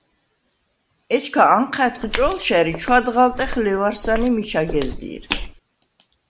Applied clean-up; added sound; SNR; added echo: none; Walk, footsteps; 9 dB; none.